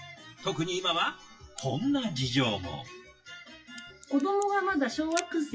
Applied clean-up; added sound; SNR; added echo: classical method WPE with log-MMSE.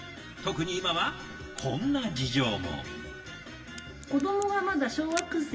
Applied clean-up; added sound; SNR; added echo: none; Crack; 17 dB; reverberation time 2.1 s.